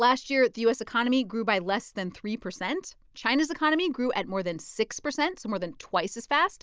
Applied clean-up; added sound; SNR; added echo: none; none; none; none.